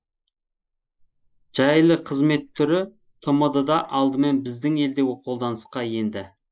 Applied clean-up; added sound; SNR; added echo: neural mask model Resemble Enhance denoiser.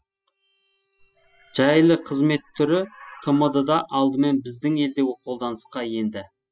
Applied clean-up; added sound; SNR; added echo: classical method spectral subtraction.